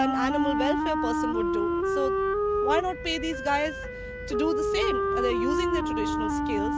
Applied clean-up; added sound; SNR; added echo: none; Wind instrument, woodwind instrument; -3 dB; none.